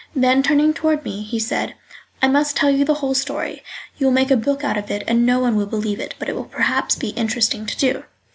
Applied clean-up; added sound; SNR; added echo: none; none; none; none.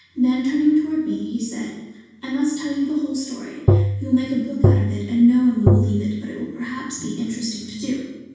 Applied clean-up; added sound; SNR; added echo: none; Tap; -3 dB; reverberation time 1.2 s.